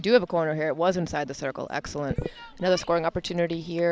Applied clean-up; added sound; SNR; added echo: none; none; none; none.